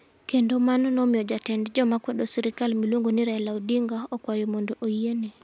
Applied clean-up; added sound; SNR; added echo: none; none; none; none.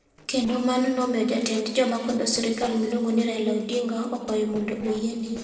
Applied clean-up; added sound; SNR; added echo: neural separator model SepFormer DNS4.